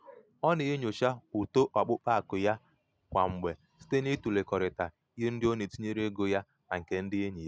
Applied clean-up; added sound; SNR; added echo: none; none; none; none.